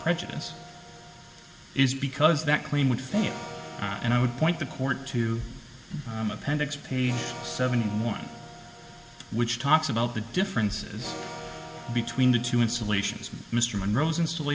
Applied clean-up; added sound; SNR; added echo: none; Electric guitar / Acoustic guitar; 16 dB; reverberation time 1.5 s.